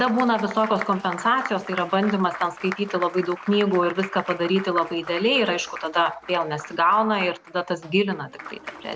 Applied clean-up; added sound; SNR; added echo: none; Applause; 14 dB; none.